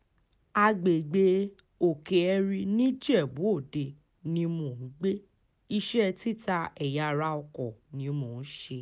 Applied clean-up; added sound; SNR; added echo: none; none; none; none.